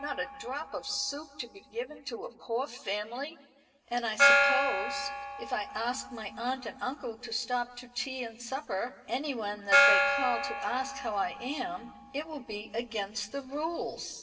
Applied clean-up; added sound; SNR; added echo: none; Gong; -2 dB; reverberation time 1.1 s.